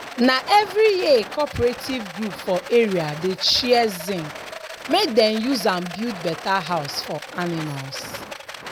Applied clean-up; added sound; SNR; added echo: none; Rattle; 13 dB; none.